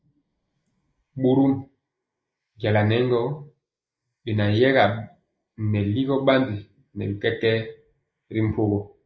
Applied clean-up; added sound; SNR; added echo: neural mask model Resemble Enhance denoiser.